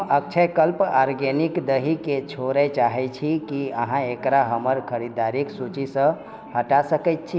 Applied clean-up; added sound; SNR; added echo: none; none; none; none.